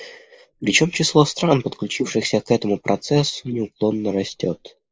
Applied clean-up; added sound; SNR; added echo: neural mask model Resemble Enhance denoiser.